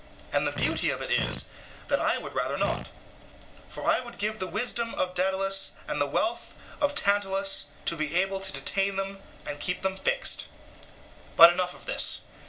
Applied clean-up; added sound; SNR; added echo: none; Fart; 8 dB; none.